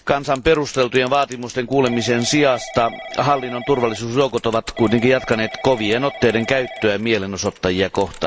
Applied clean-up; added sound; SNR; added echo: none; Telephone / Typing; 16 dB; none.